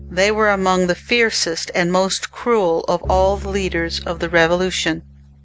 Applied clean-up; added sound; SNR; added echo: none; Bowed string instrument; 15 dB; none.